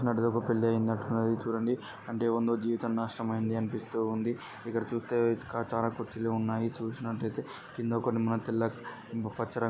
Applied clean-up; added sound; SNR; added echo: none; none; none; none.